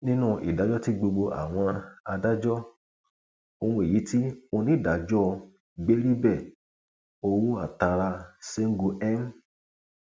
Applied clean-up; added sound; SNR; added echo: none; none; none; none.